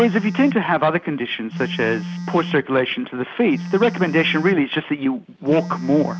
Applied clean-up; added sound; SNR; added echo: none; Telephone; 11 dB; none.